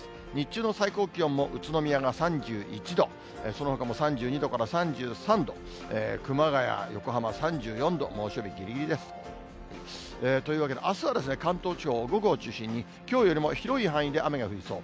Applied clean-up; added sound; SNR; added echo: none; none; none; none.